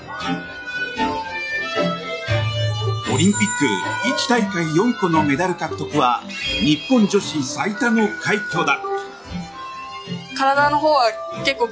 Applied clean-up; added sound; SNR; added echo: classical method log-MMSE.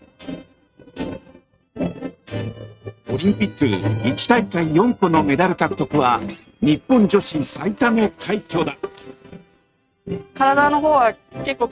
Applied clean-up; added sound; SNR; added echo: neural mask model RNNoise.